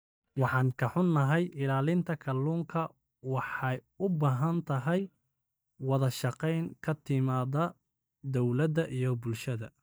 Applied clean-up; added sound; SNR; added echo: neural mask model DeepFilterNet 3.